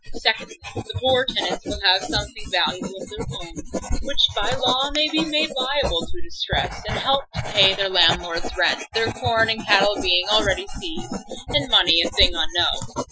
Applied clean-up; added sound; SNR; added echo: classical method Wiener filter.